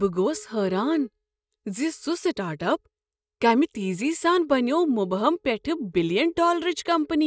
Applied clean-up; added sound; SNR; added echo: neural mask model DeepFilterNet 3.